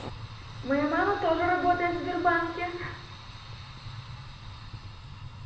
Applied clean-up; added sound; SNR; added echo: none; Fire; 11 dB; reverberation time 0.8 s.